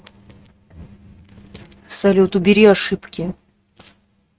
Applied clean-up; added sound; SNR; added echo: neural mask model RNNoise.